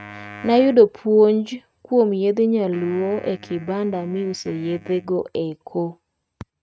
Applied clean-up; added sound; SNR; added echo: neural mask model RNNoise.